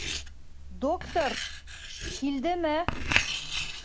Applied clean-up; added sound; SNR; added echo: none; Writing; 1 dB; none.